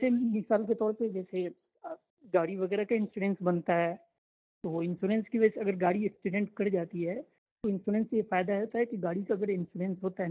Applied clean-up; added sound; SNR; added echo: neural mask model DeepFilterNet 3.